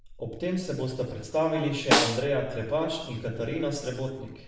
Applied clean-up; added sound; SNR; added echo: none; Snare drum; -1 dB; reverberation time 0.8 s.